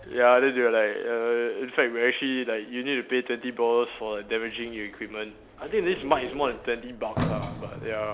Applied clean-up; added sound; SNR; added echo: none; Sliding door; 14 dB; none.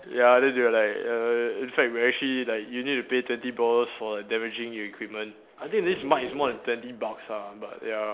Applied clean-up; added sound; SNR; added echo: none; none; none; none.